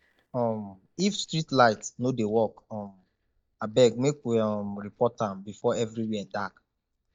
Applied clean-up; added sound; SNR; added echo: neural mask model DeepFilterNet 3.